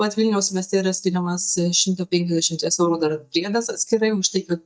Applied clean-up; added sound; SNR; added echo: neural mask model DeepFilterNet 3.